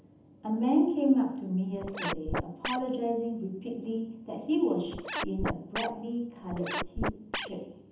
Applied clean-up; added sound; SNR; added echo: none; Scratching (performance technique); 4 dB; reverberation time 0.8 s.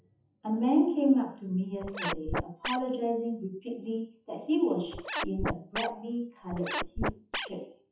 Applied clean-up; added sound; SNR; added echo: classical method WPE with log-MMSE.